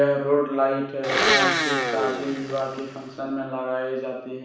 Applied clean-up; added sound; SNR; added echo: none; Domestic sounds, home sounds; -1 dB; reverberation time 0.7 s.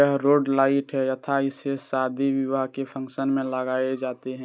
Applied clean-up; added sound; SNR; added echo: none; none; none; none.